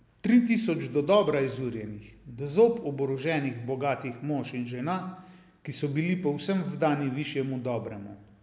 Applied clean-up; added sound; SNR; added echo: none; none; none; none.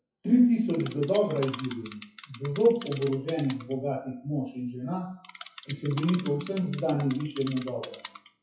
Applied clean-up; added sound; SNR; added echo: classical method WPE with log-MMSE.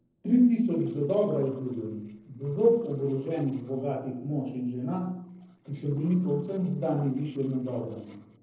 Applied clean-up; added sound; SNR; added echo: neural separator model SepFormer DNS4.